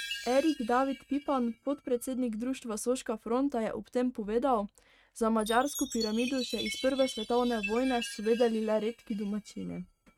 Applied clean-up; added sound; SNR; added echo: neural mask model RNNoise.